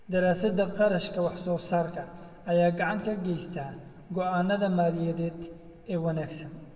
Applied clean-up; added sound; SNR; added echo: none; none; none; reverberation time 1.2 s.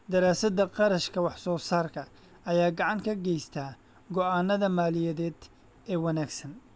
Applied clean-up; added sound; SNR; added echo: none; none; none; none.